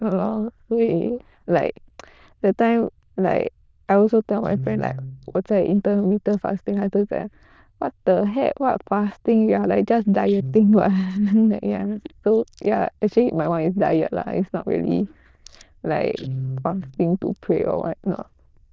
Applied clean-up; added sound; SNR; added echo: neural diffusion model UNIVERSE++.